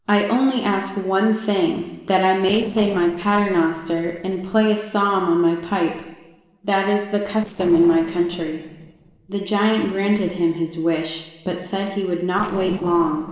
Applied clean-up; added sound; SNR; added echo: neural separator model SepFormer DNS4.